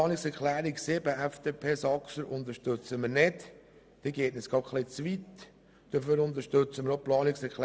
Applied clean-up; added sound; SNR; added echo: none; none; none; none.